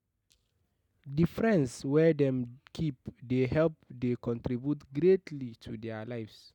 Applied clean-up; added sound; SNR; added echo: none; none; none; none.